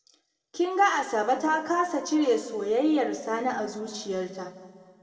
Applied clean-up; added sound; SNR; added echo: none; none; none; reverberation time 1.5 s.